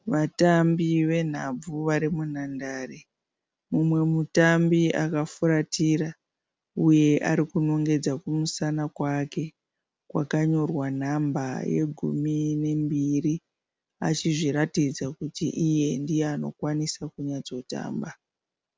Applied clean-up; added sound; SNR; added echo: none; none; none; none.